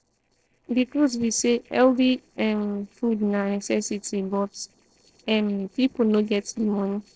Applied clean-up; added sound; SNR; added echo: neural separator model SepFormer DNS4.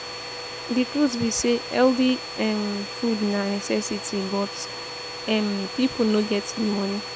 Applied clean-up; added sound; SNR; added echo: none; Domestic sounds, home sounds; 9 dB; none.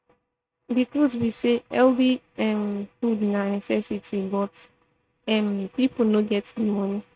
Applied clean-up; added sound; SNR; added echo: neural mask model RNNoise.